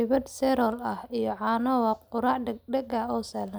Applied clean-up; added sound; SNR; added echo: none; none; none; none.